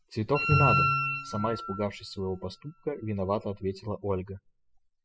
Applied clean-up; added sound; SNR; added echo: classical method spectral subtraction.